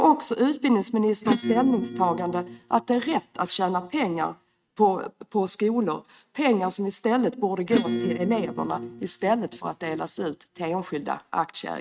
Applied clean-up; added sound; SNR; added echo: neural mask model RNNoise.